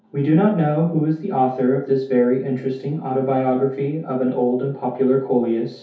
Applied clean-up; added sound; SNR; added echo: none; none; none; reverberation time 0.5 s.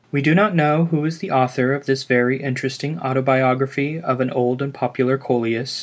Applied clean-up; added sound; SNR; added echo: none; none; none; none.